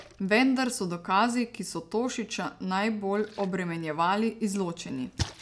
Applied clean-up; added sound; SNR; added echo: none; Splash, splatter; 16 dB; none.